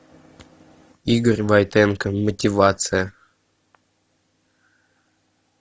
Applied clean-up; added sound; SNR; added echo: none; none; none; none.